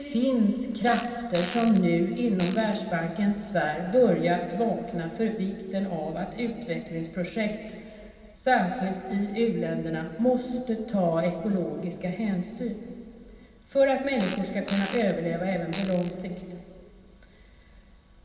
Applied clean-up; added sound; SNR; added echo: none; Fart; 15 dB; reverberation time 2.6 s.